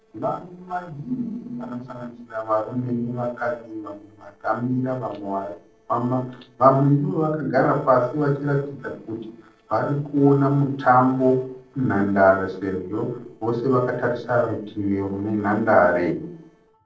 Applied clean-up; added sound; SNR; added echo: neural separator model SepFormer DNS4.